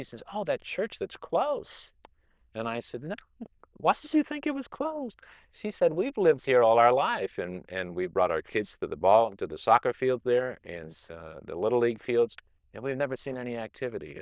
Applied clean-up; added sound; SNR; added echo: neural diffusion model UNIVERSE++.